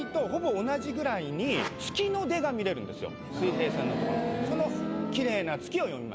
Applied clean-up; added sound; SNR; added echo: none; none; none; none.